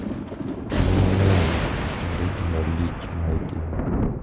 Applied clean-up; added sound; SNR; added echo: none; Thunder; 0 dB; none.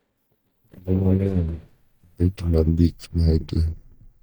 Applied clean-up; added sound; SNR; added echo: neural mask model DeepFilterNet 3.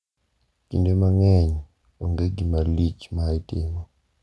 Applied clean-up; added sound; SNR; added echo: none; none; none; none.